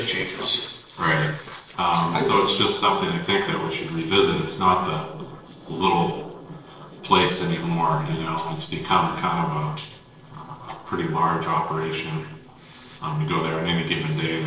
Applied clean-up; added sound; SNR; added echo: neural separator model SepFormer DNS4.